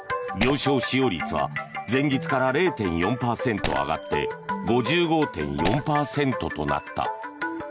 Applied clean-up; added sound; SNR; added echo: none; Shatter; 13 dB; none.